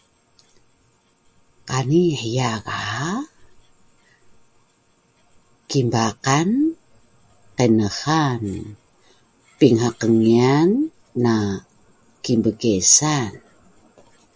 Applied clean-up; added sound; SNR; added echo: none; none; none; none.